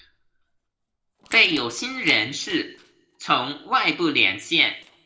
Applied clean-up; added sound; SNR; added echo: neural separator model SepFormer DNS4.